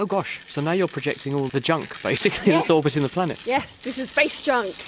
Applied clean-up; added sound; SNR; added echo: none; Tearing; 18 dB; none.